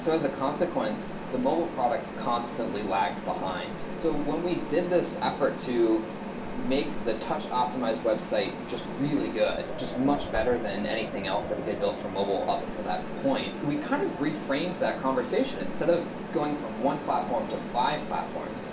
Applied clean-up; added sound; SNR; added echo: none; Mechanisms; 6 dB; reverberation time 0.2 s.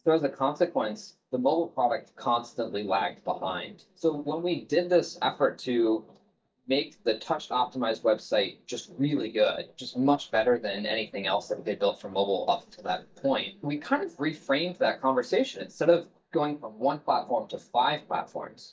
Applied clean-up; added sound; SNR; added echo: neural mask model DeepFilterNet 3.